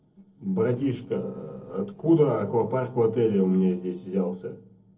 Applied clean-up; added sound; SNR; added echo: neural separator model SepFormer DNS4.